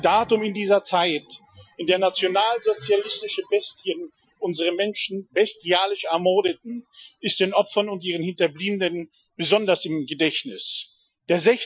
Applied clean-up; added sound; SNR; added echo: classical method Wiener filter.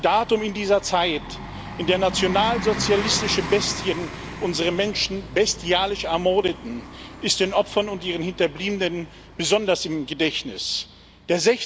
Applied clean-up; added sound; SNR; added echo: none; Bus; 11 dB; none.